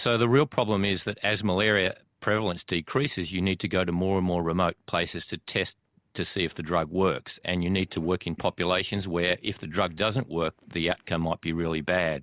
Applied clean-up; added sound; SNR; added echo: none; none; none; none.